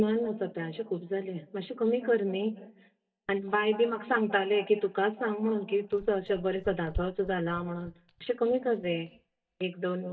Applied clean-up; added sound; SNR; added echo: neural mask model DeepFilterNet 3.